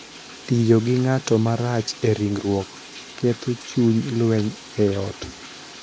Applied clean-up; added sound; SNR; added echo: none; Bathtub (filling or washing); 18 dB; none.